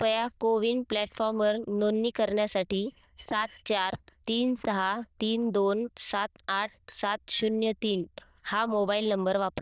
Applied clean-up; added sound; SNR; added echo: neural diffusion model UNIVERSE++.